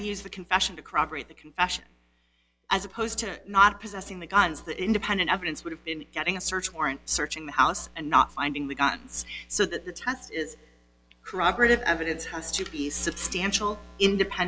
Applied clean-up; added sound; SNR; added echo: none; none; none; none.